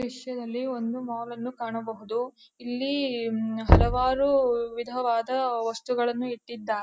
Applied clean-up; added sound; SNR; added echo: none; Knock; -2 dB; none.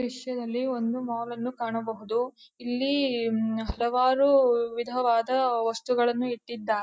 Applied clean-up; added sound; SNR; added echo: neural mask model DeepFilterNet 3.